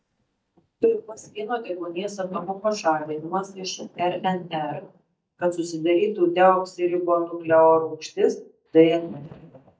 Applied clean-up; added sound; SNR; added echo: neural mask model DeepFilterNet 3.